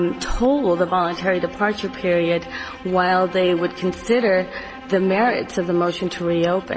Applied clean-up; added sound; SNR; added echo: none; Bowed string instrument; 17 dB; none.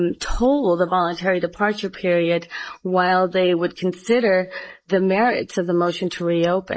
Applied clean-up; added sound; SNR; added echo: neural mask model Resemble Enhance denoiser.